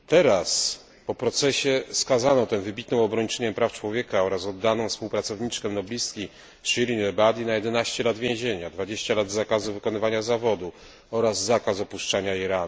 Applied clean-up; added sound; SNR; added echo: none; none; none; none.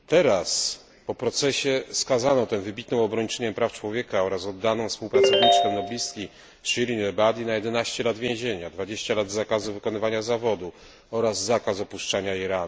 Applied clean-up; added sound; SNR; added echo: none; Ringtone; -4 dB; none.